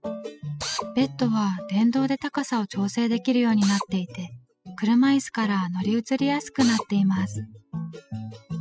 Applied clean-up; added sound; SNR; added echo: classical method spectral subtraction.